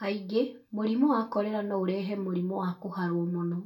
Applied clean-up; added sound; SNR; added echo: none; none; none; reverberation time 0.2 s.